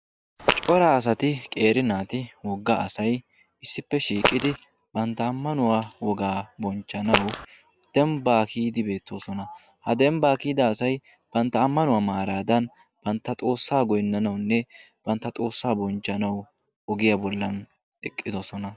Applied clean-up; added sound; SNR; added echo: none; Fart; 0 dB; none.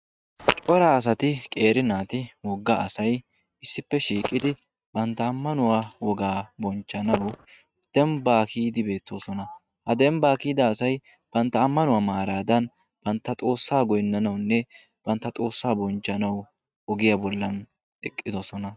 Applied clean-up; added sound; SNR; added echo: neural mask model RNNoise.